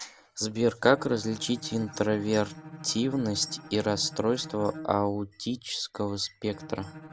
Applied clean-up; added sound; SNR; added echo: none; Bowed string instrument; 16 dB; none.